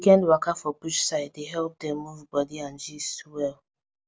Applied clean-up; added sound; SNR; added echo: none; none; none; none.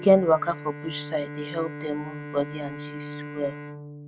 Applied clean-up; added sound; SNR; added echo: none; Bowed string instrument; 11 dB; none.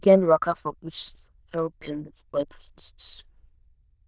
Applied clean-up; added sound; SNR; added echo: neural diffusion model UNIVERSE++.